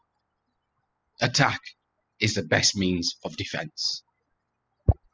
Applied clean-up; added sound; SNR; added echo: classical method spectral subtraction.